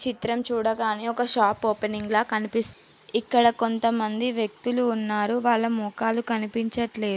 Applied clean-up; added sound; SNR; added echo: none; none; none; none.